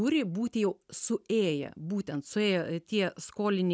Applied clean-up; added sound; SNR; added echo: none; none; none; none.